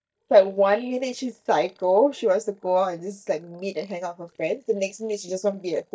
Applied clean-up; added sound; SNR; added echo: neural mask model DeepFilterNet 3.